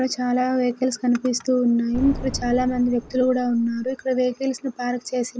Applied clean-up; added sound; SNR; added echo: none; Boom; 12 dB; none.